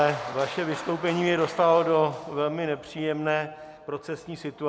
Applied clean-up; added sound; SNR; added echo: none; none; none; none.